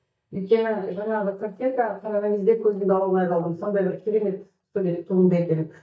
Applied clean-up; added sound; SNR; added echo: neural mask model DeepFilterNet 3.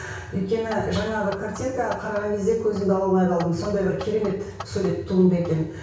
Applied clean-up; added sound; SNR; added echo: none; Clock; 19 dB; reverberation time 0.6 s.